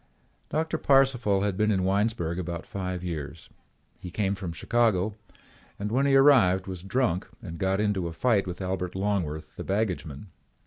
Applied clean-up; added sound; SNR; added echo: none; none; none; none.